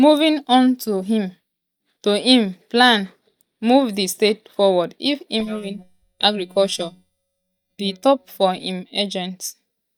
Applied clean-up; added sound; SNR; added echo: neural mask model DeepFilterNet 3.